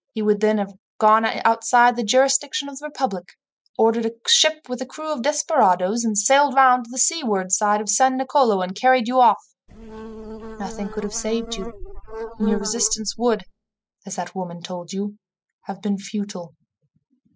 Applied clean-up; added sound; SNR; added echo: classical method spectral subtraction.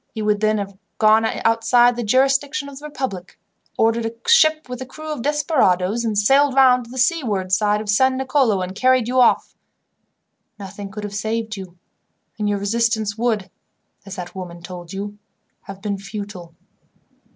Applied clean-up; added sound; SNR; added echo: none; none; none; none.